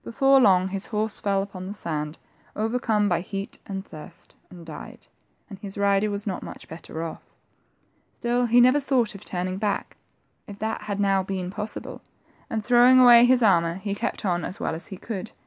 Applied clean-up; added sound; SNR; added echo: none; none; none; none.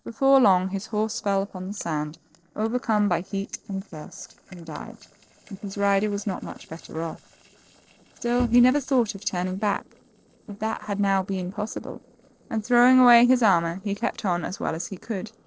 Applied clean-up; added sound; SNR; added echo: neural separator model SepFormer DNS4.